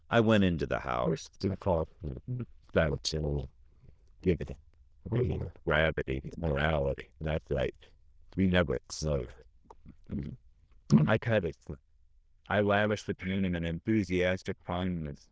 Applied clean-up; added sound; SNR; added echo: neural diffusion model UNIVERSE++.